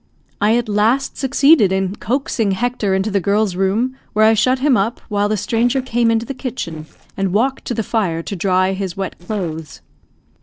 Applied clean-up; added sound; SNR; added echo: neural separator model SepFormer DNS4.